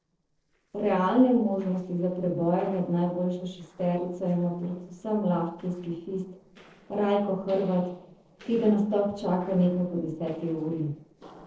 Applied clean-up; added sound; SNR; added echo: neural separator model SepFormer DNS4.